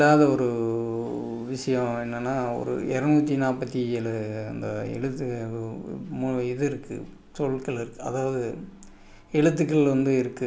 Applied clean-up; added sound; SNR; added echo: none; none; none; none.